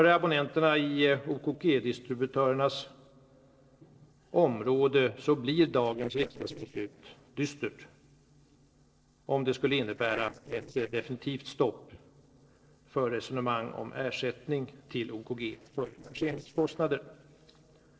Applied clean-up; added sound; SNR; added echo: neural separator model SepFormer DNS4.